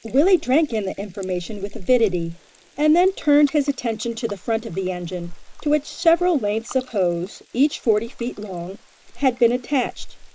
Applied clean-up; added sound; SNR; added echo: neural mask model Resemble Enhance denoiser.